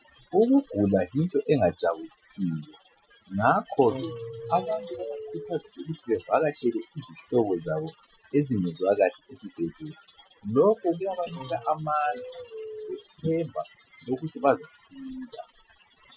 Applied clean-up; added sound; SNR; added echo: classical method Wiener filter.